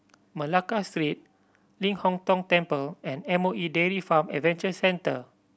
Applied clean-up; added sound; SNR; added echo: none; none; none; none.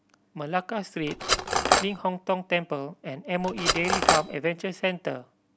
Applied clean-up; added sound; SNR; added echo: none; Cutlery, silverware; -5 dB; none.